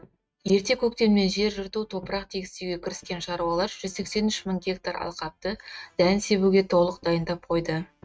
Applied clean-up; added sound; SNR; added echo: neural mask model RNNoise.